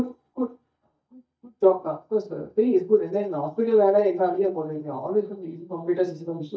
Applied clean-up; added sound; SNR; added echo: neural mask model DeepFilterNet 3.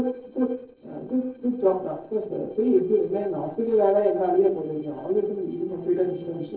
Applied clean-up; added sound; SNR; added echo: neural separator model SepFormer DNS4.